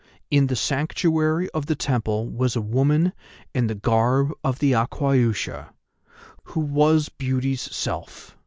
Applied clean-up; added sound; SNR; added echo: none; none; none; none.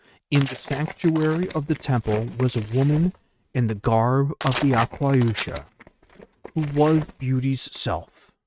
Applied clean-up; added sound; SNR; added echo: neural mask model RNNoise.